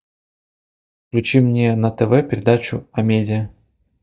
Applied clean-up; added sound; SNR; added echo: neural mask model DeepFilterNet 3.